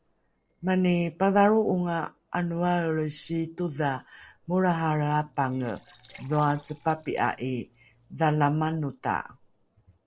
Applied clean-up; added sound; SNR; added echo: neural separator model SepFormer DNS4.